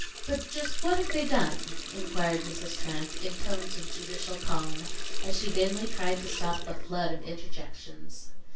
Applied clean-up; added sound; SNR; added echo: none; Water tap, faucet; 14 dB; reverberation time 0.3 s.